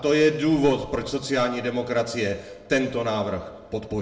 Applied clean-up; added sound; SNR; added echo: none; none; none; reverberation time 0.7 s.